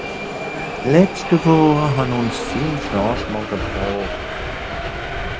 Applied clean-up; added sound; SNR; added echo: none; Subway, metro, underground; 5 dB; none.